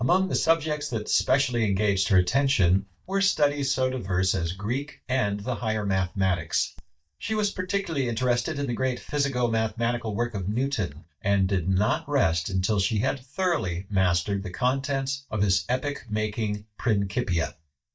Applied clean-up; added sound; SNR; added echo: neural mask model DeepFilterNet 3.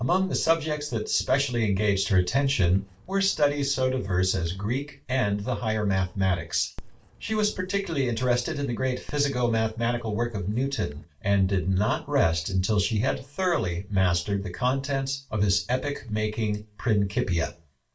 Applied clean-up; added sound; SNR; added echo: none; Dog; 19 dB; reverberation time 0.2 s.